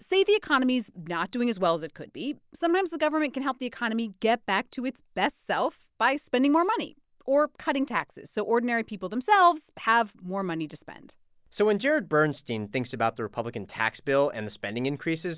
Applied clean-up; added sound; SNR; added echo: none; none; none; none.